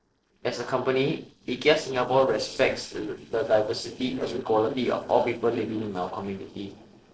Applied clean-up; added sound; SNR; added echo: neural separator model SepFormer DNS4.